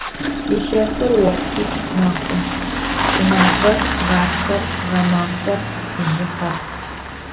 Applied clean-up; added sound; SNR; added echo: none; Engine starting; 1 dB; reverberation time 1.9 s.